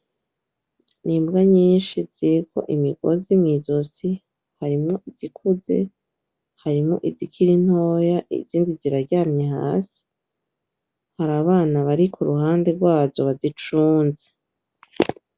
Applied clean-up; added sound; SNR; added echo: none; none; none; none.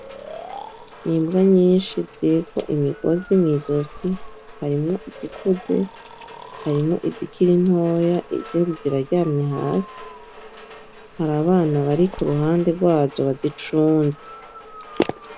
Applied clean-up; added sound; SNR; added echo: none; Rain + Breathing; 18 dB; none.